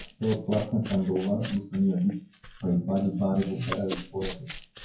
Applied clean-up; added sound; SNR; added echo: classical method WPE with log-MMSE.